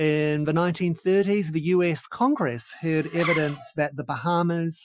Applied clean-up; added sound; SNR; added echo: classical method Wiener filter.